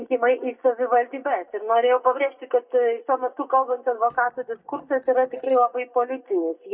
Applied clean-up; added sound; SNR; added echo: neural mask model DeepFilterNet 3.